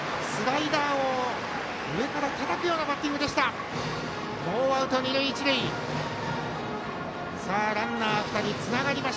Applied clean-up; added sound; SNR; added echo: none; none; none; none.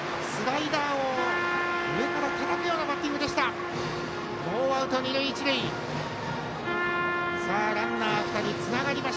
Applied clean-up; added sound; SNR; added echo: none; Trumpet; 4 dB; none.